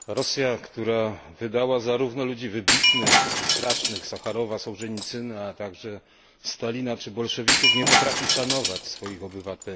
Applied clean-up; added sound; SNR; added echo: none; Shatter; -2 dB; none.